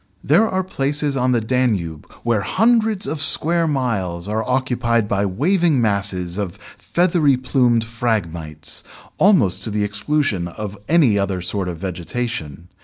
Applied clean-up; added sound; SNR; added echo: none; none; none; none.